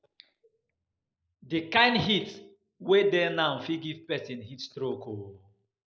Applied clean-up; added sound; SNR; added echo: neural mask model Resemble Enhance denoiser.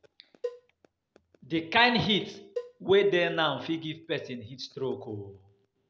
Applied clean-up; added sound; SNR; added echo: none; Cowbell; 13 dB; none.